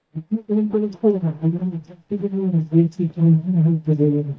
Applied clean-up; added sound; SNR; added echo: neural mask model DeepFilterNet 3.